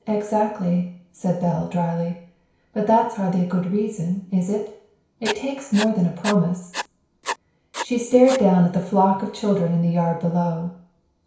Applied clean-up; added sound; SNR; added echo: none; Writing; 11 dB; reverberation time 0.6 s.